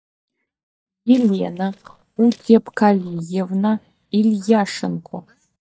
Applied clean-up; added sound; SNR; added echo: neural mask model DeepFilterNet 3.